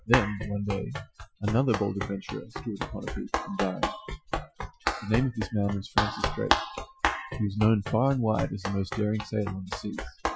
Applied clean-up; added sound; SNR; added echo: classical method Wiener filter.